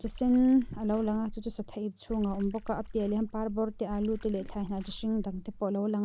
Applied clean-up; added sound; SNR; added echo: none; Water / Splash, splatter; 12 dB; none.